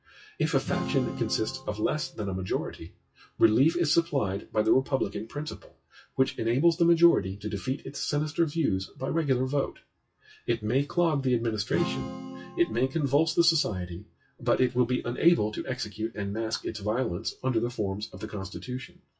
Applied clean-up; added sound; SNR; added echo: classical method WPE with log-MMSE.